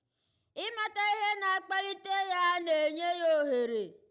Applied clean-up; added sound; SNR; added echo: none; none; none; none.